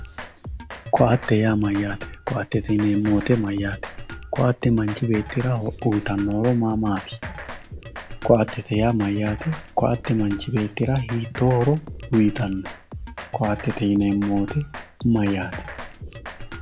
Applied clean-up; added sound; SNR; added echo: none; Drum kit; 13 dB; none.